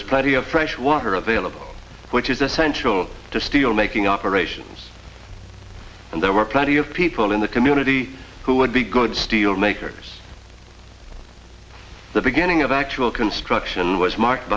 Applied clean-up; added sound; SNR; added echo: none; none; none; none.